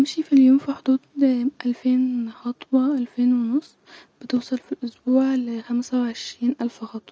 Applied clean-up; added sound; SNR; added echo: none; none; none; none.